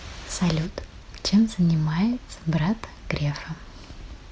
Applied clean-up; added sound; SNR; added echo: none; none; none; none.